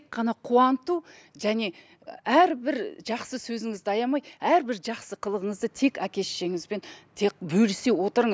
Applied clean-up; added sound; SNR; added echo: none; none; none; none.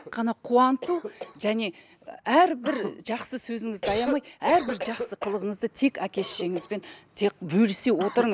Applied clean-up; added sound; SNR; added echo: none; Cough; 12 dB; none.